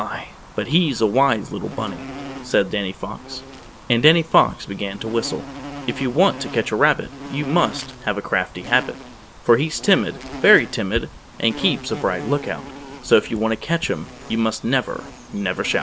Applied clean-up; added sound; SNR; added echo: none; Insect; 14 dB; none.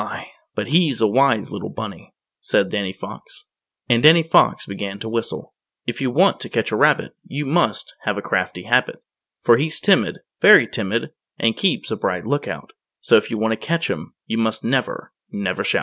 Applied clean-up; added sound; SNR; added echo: none; none; none; none.